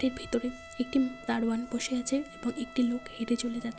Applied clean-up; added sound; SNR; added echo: none; Trumpet; 18 dB; none.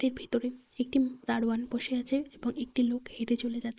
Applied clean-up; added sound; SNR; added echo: neural mask model Resemble Enhance denoiser.